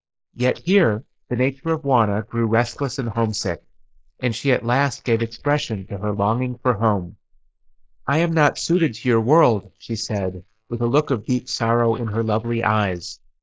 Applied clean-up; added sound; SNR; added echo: neural mask model Resemble Enhance denoiser.